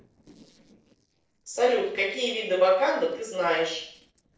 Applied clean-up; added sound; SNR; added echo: neural separator model SepFormer DNS4.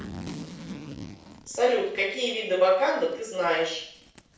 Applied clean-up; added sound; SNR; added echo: none; Zipper (clothing); 15 dB; reverberation time 0.6 s.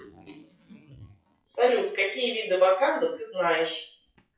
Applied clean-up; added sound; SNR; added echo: classical method WPE with log-MMSE.